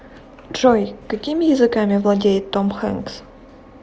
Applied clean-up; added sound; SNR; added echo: none; none; none; none.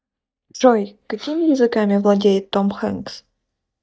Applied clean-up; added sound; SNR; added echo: neural mask model DeepFilterNet 3.